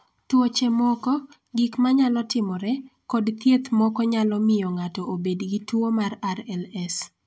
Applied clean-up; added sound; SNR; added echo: none; none; none; none.